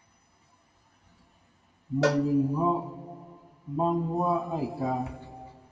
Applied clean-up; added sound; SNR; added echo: none; Cowbell; 5 dB; reverberation time 1.8 s.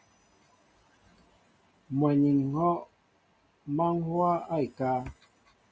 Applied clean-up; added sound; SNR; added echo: none; none; none; none.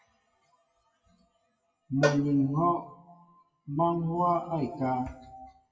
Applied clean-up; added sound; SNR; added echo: classical method WPE with log-MMSE.